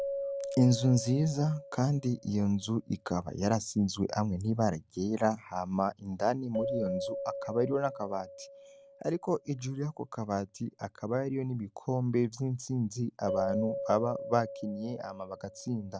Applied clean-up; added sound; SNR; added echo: none; Keyboard (musical); 10 dB; none.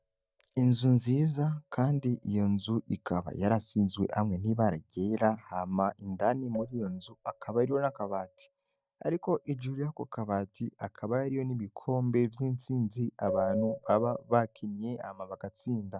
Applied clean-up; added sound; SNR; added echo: neural mask model DeepFilterNet 3.